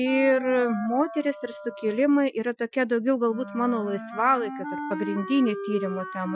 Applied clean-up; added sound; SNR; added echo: classical method Wiener filter.